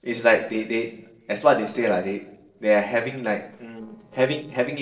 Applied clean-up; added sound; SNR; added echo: neural separator model SepFormer DNS4.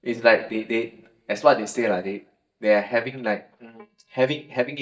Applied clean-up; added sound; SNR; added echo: neural mask model DeepFilterNet 3.